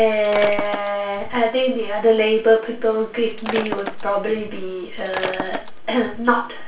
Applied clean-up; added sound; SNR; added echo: none; Shatter; 11 dB; reverberation time 0.3 s.